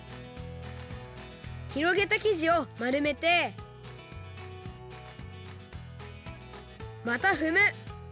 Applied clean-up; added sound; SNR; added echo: none; none; none; none.